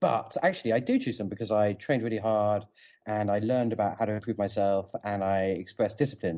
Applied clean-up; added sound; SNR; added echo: none; none; none; none.